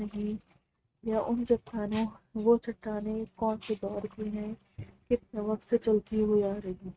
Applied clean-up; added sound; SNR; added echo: neural mask model RNNoise.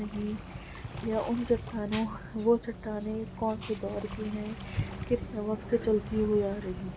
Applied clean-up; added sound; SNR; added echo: none; Waves, surf; 15 dB; none.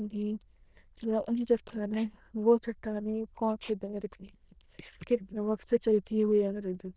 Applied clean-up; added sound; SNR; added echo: neural diffusion model UNIVERSE++.